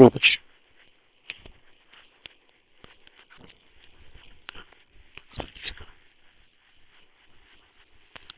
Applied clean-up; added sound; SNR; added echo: neural separator model SepFormer WHAM!.